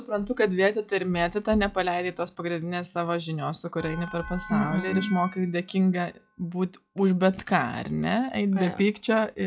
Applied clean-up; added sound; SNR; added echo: classical method log-MMSE.